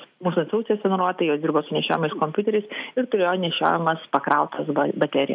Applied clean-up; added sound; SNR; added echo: none; none; none; none.